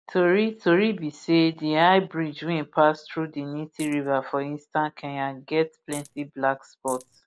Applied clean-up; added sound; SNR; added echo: neural mask model Resemble Enhance denoiser.